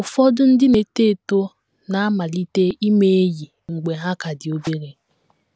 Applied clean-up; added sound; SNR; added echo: none; none; none; none.